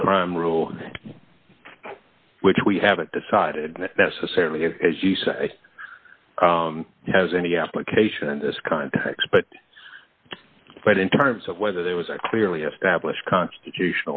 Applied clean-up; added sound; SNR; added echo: none; none; none; none.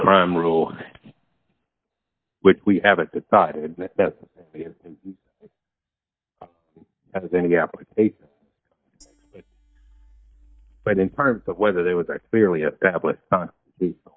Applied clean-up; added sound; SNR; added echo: neural mask model DeepFilterNet 3.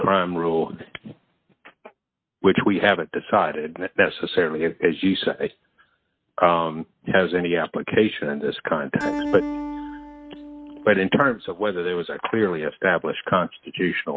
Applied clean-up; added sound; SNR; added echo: neural mask model RNNoise.